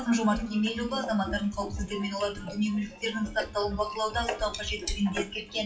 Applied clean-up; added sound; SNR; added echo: classical method WPE with log-MMSE.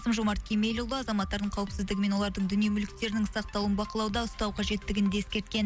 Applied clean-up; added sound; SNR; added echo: none; none; none; none.